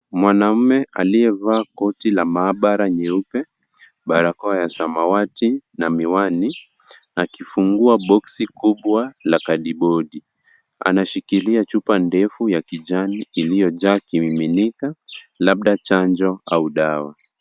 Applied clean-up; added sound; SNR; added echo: none; none; none; none.